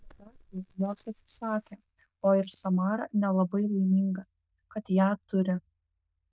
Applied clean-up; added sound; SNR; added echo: neural mask model DeepFilterNet 3.